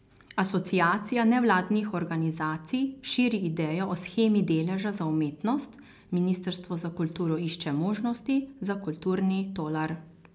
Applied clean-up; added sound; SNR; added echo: none; none; none; none.